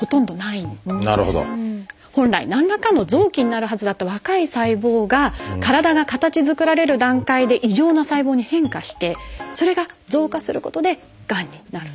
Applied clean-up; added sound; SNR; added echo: none; Percussion; 18 dB; none.